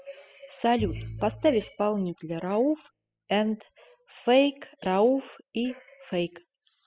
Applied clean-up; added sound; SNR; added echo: classical method spectral subtraction.